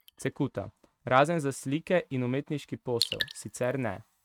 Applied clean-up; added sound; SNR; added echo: neural mask model RNNoise.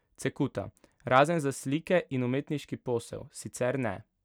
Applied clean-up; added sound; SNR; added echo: none; none; none; none.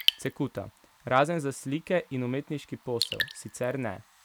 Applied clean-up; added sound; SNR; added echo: none; Raindrop / Drip; 5 dB; none.